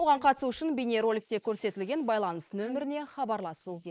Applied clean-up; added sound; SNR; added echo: neural mask model Resemble Enhance denoiser.